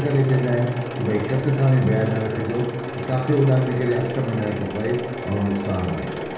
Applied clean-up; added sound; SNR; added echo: none; Mechanisms; 9 dB; reverberation time 1.1 s.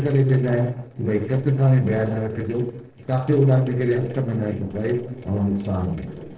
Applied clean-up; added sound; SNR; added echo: neural separator model SepFormer DNS4.